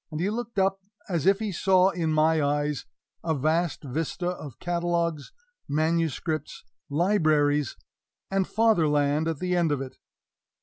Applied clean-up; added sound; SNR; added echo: none; none; none; none.